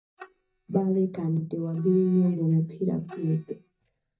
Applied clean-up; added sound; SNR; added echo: neural mask model DeepFilterNet 3.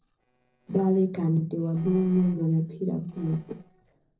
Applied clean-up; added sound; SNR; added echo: neural separator model SepFormer DNS4.